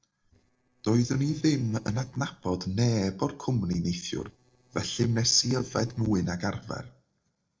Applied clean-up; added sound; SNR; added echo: neural separator model SepFormer DNS4.